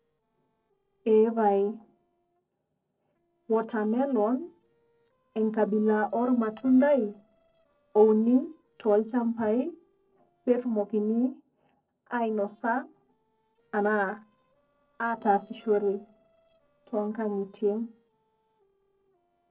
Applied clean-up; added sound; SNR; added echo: neural separator model SepFormer DNS4.